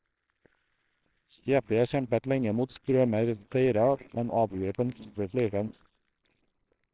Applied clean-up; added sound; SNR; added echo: neural separator model SepFormer WHAMR!.